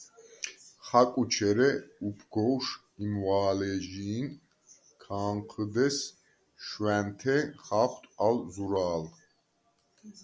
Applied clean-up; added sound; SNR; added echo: none; none; none; none.